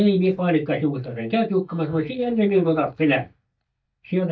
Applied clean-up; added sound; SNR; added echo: neural mask model DeepFilterNet 3.